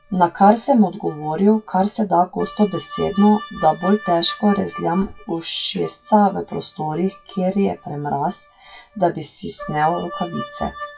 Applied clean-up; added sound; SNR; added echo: classical method WPE with log-MMSE.